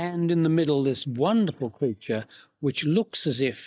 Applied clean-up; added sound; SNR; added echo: neural mask model DeepFilterNet 3.